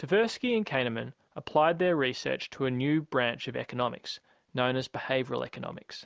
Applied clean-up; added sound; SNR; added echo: none; none; none; none.